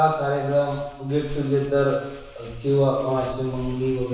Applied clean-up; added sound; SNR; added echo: none; Crumpling, crinkling; 17 dB; reverberation time 1.1 s.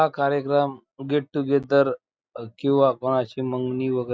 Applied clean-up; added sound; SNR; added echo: none; none; none; none.